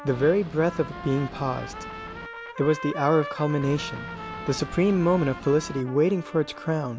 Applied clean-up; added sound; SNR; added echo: none; Trumpet + Boat, Water vehicle; 12 dB; none.